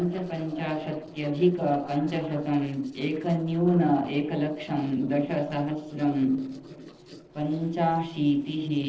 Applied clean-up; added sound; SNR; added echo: neural separator model SepFormer DNS4.